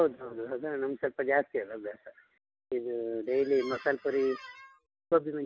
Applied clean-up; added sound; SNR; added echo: none; Squeak; 17 dB; none.